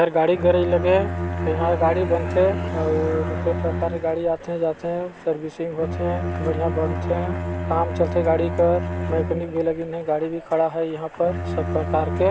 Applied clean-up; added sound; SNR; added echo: none; Bowed string instrument; 5 dB; none.